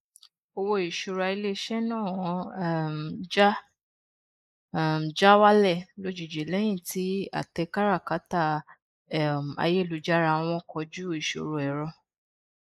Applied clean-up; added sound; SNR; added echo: neural mask model Resemble Enhance denoiser.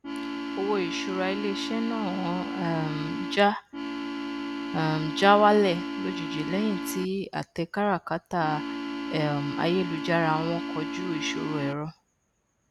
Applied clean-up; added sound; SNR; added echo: none; Organ; 5 dB; none.